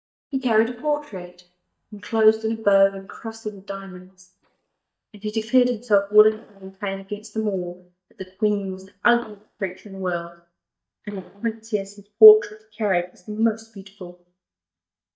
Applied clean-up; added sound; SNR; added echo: neural mask model DeepFilterNet 3.